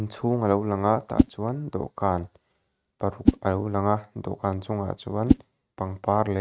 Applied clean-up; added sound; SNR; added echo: neural mask model RNNoise.